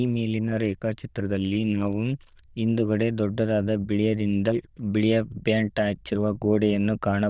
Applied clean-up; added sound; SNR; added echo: neural diffusion model UNIVERSE++.